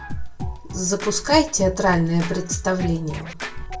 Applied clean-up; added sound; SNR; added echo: none; Scratching (performance technique); 10 dB; reverberation time 0.1 s.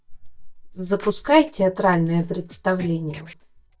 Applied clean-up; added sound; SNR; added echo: neural mask model DeepFilterNet 3.